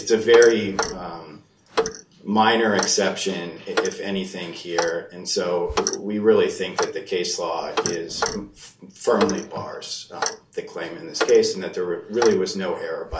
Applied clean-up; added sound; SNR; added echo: none; Clock; 8 dB; reverberation time 0.2 s.